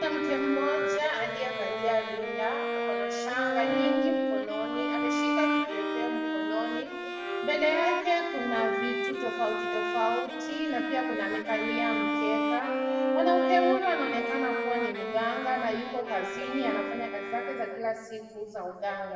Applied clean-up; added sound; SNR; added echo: none; Bowed string instrument; -1 dB; reverberation time 1.2 s.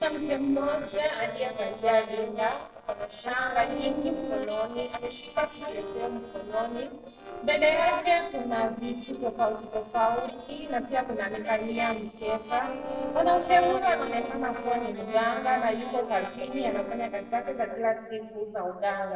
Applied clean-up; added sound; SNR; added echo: neural separator model SepFormer DNS4.